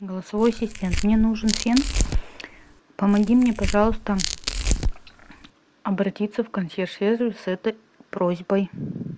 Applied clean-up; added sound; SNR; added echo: none; Tearing; 3 dB; none.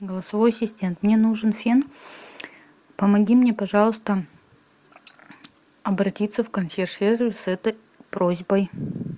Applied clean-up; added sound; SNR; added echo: none; none; none; none.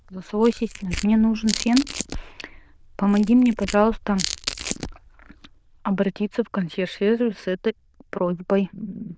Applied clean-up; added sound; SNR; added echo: neural diffusion model UNIVERSE++.